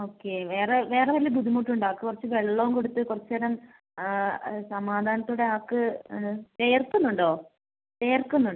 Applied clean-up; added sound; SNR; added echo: none; none; none; none.